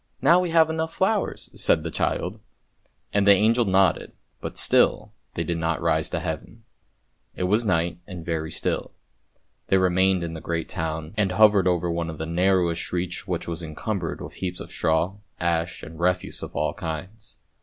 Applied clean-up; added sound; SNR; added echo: none; none; none; none.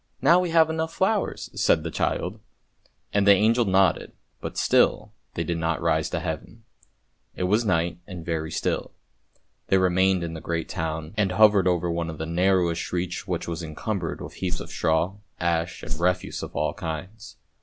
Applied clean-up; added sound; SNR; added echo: none; Whoosh, swoosh, swish; -4 dB; none.